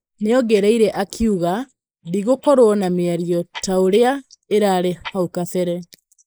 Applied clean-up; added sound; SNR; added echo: neural mask model Resemble Enhance denoiser.